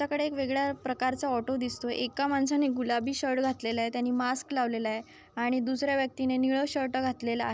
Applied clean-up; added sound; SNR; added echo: none; none; none; none.